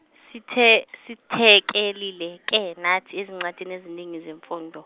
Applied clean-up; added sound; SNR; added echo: none; none; none; none.